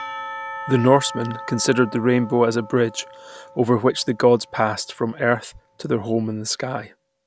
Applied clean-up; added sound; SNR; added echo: none; Church bell / Percussion; 16 dB; none.